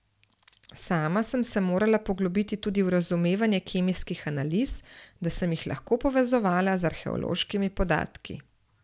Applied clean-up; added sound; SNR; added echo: none; none; none; none.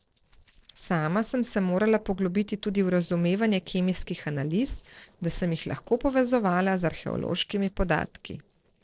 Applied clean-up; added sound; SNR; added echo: neural separator model SepFormer DNS4.